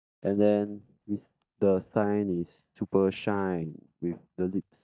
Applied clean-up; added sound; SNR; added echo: neural mask model DeepFilterNet 3.